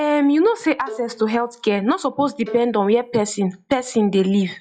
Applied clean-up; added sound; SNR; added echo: classical method log-MMSE.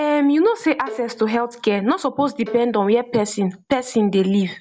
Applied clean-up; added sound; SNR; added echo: none; Bowed string instrument; 20 dB; none.